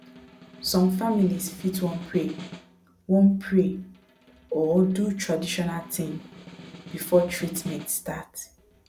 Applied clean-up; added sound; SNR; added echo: none; Snare drum; 19 dB; none.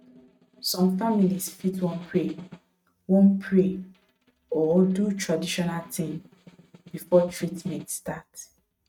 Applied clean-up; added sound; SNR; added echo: neural mask model RNNoise.